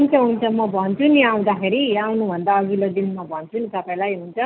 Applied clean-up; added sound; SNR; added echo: none; none; none; none.